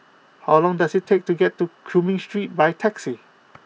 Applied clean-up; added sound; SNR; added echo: none; none; none; none.